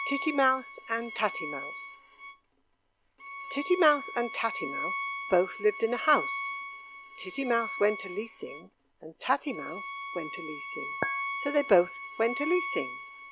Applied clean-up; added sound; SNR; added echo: none; Chink, clink + Bowed string instrument; 7 dB; none.